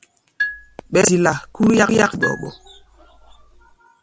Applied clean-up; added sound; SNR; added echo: none; Marimba, xylophone; 11 dB; none.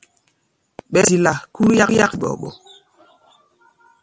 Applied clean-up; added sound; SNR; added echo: none; none; none; none.